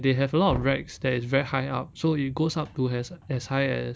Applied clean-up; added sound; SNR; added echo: none; Knock; 16 dB; none.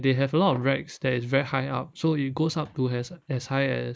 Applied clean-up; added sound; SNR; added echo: neural mask model Resemble Enhance denoiser.